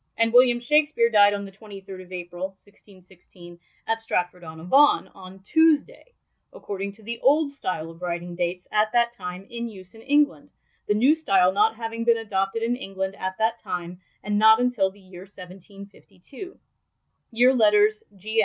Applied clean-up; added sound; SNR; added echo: none; none; none; none.